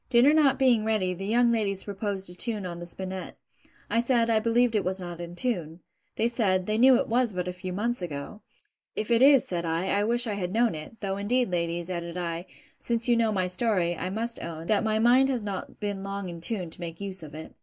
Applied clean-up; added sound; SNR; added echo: neural mask model Resemble Enhance denoiser.